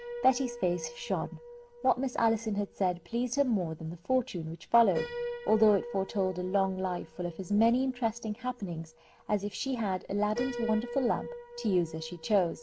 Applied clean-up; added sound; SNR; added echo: none; Piano; 13 dB; none.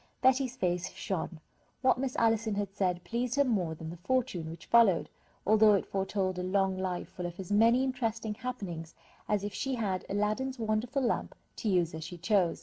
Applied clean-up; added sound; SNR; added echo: none; none; none; none.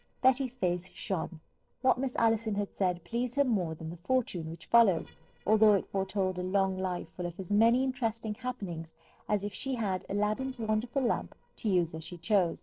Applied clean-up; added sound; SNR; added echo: neural separator model SepFormer DNS4.